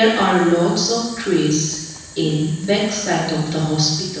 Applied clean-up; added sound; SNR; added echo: none; Boiling; 20 dB; reverberation time 1.1 s.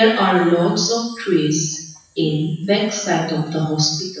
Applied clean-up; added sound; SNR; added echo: classical method WPE with log-MMSE.